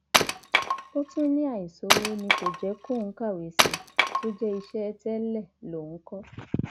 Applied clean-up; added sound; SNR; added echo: none; Wood; -4 dB; none.